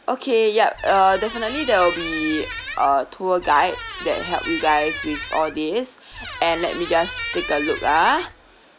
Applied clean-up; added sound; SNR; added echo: none; Squeak; 10 dB; none.